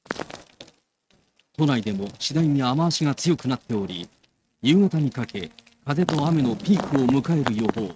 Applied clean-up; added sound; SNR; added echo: neural mask model RNNoise.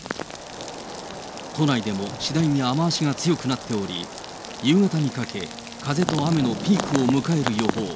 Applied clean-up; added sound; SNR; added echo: none; Rain + Wind instrument, woodwind instrument; 17 dB; none.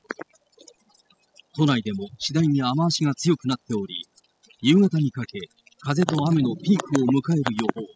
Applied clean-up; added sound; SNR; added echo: classical method spectral subtraction.